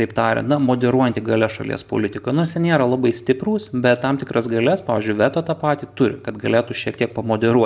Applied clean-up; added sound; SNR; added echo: none; none; none; none.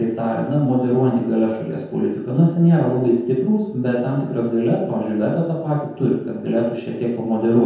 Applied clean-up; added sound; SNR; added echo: none; none; none; reverberation time 0.9 s.